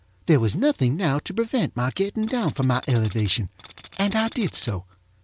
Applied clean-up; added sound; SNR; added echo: none; Tools; 17 dB; none.